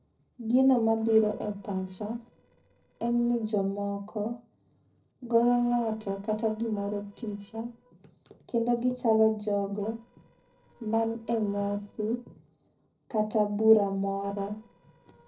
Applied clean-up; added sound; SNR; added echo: neural separator model SepFormer DNS4.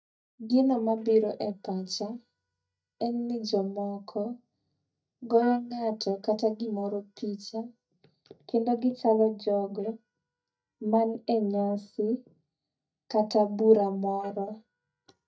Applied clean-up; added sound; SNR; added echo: neural mask model DeepFilterNet 3.